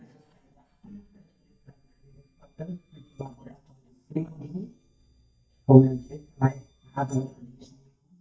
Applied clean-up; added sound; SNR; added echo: neural mask model DeepFilterNet 3.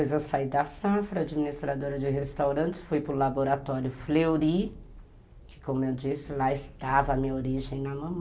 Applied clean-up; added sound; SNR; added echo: none; none; none; none.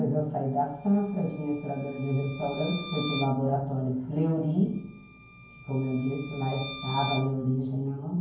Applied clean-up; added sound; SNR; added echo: none; Bowed string instrument; 13 dB; reverberation time 0.9 s.